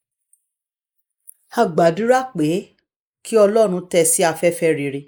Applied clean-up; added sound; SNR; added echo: neural mask model Resemble Enhance denoiser.